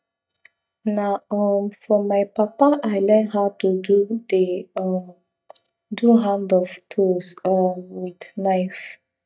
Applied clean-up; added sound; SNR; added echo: neural mask model DeepFilterNet 3.